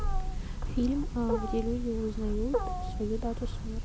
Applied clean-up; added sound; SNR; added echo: none; Wild animals; -2 dB; none.